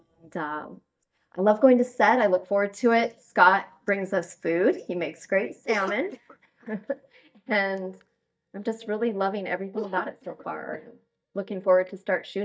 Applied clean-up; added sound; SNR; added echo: neural mask model DeepFilterNet 3.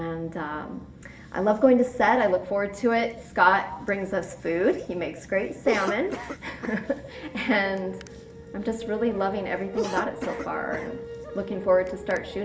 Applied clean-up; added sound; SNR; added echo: none; Cough; 11 dB; reverberation time 0.6 s.